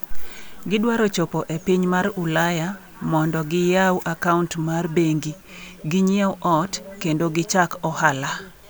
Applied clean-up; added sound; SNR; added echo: none; none; none; none.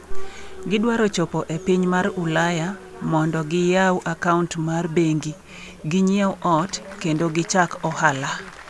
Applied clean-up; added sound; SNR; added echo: none; Applause; 20 dB; none.